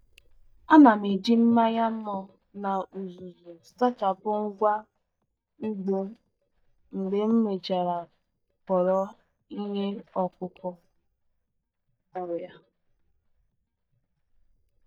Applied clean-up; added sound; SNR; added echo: neural mask model DeepFilterNet 3.